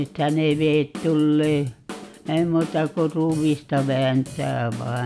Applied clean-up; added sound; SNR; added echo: none; Drum / Drum kit; 16 dB; none.